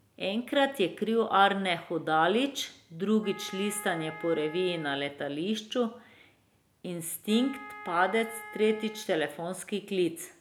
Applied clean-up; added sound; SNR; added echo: none; Wind instrument, woodwind instrument; 15 dB; none.